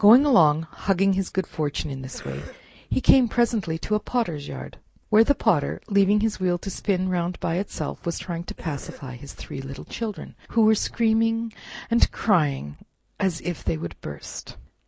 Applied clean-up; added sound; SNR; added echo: neural mask model Resemble Enhance denoiser.